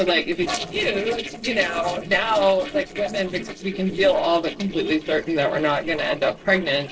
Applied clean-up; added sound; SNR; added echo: neural separator model SepFormer DNS4.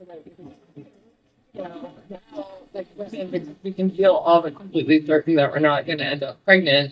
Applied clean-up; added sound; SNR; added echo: neural mask model DeepFilterNet 3.